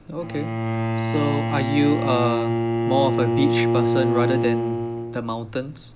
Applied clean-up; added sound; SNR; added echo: none; Bowed string instrument; -2 dB; none.